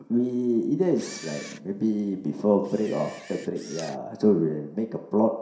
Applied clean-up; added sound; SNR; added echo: none; Camera; 20 dB; reverberation time 0.7 s.